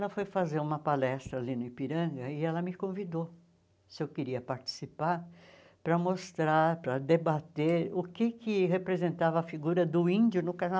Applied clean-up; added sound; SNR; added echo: none; none; none; none.